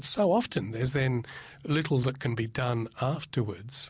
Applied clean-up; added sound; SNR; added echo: none; none; none; none.